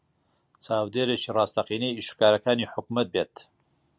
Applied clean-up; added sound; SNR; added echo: none; none; none; none.